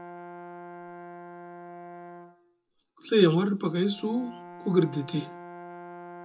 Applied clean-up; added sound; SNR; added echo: none; Brass instrument; 15 dB; reverberation time 0.2 s.